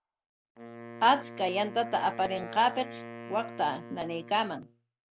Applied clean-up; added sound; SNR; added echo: none; Wind instrument, woodwind instrument; 14 dB; none.